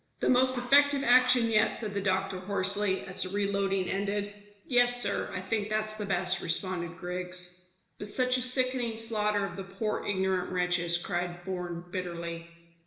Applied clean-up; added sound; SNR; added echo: none; Bark; 16 dB; reverberation time 0.9 s.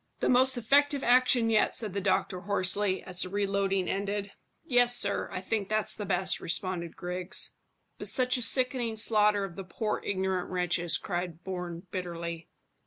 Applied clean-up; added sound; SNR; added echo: none; none; none; none.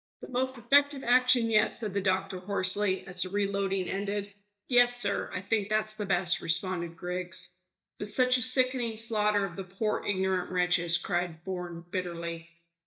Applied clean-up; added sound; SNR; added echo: neural mask model DeepFilterNet 3.